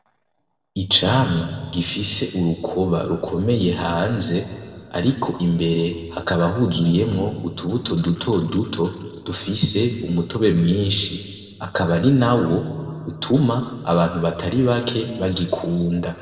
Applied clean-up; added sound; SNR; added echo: none; Keyboard (musical); 19 dB; reverberation time 2.0 s.